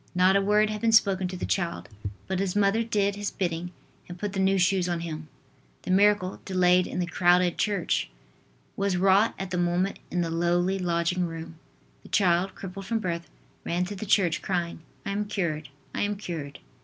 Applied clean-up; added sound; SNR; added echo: none; Walk, footsteps / Bird vocalization, bird call, bird song; 13 dB; none.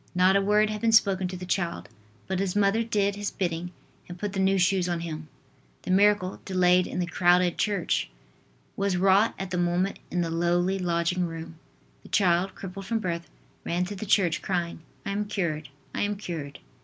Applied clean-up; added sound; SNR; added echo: none; none; none; none.